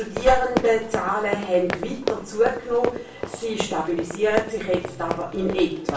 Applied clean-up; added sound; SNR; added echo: none; Run; 7 dB; reverberation time 0.3 s.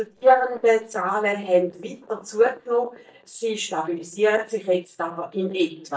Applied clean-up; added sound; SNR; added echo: neural mask model DeepFilterNet 3.